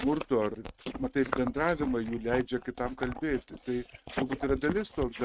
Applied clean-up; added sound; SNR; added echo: neural mask model RNNoise.